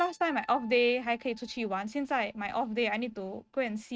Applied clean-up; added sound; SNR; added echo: neural mask model RNNoise.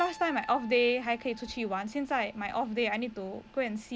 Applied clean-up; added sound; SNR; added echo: none; Piano; 20 dB; none.